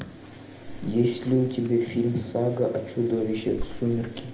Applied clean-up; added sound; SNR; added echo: none; Drawer open or close; 14 dB; reverberation time 0.7 s.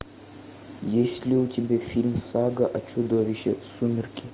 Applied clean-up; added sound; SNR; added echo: none; none; none; none.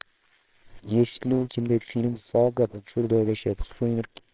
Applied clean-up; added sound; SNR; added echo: neural separator model SepFormer WHAMR!.